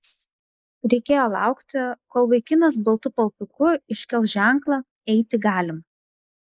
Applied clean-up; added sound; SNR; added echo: neural mask model Resemble Enhance denoiser.